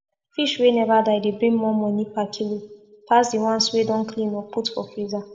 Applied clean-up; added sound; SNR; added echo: none; none; none; reverberation time 1.0 s.